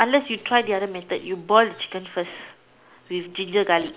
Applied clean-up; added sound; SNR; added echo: none; none; none; none.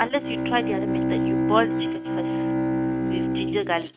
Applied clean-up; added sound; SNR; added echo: neural mask model RNNoise.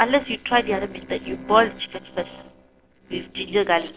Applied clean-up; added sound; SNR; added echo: neural separator model SepFormer DNS4.